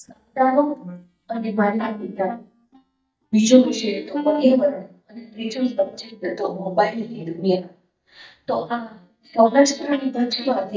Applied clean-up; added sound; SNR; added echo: neural mask model DeepFilterNet 3.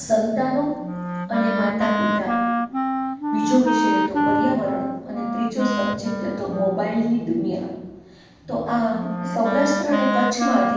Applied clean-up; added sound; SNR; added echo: none; Wind instrument, woodwind instrument; 1 dB; reverberation time 1.2 s.